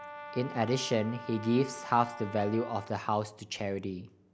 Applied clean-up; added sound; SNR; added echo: none; Brass instrument; 14 dB; none.